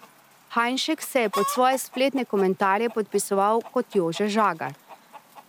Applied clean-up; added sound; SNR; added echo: none; Chicken, rooster; 15 dB; none.